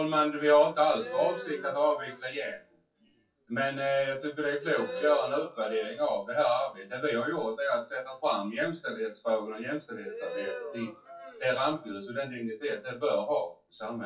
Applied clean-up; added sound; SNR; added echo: classical method WPE with log-MMSE.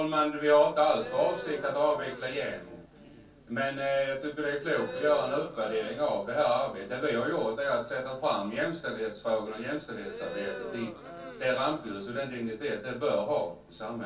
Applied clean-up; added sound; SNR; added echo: none; Crowd; 13 dB; reverberation time 0.2 s.